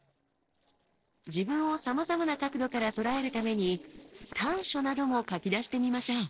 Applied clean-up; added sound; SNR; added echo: neural separator model SepFormer DNS4.